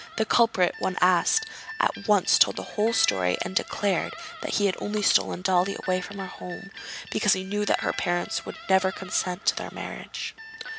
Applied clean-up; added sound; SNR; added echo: none; Guitar; 15 dB; none.